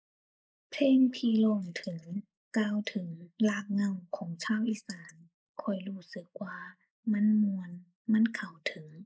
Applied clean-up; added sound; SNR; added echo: neural mask model Resemble Enhance denoiser.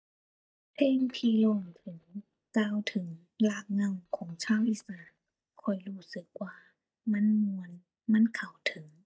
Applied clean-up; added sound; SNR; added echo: neural mask model DeepFilterNet 3.